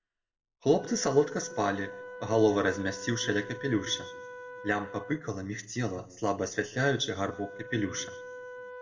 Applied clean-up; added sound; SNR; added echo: none; Wind instrument, woodwind instrument; 14 dB; reverberation time 0.8 s.